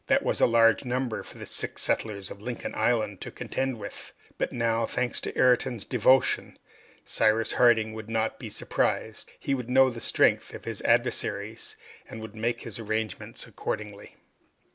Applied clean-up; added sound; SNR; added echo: none; none; none; none.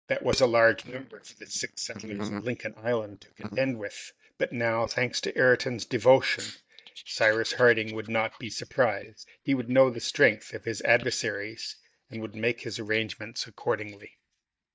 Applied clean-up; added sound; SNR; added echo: neural mask model DeepFilterNet 3.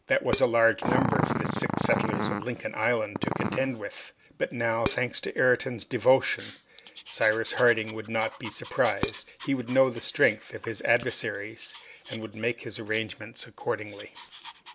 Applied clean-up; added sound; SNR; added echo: none; Dishes, pots, and pans + Growling; 6 dB; none.